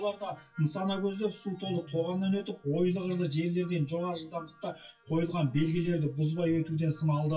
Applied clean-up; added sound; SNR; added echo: classical method WPE with log-MMSE.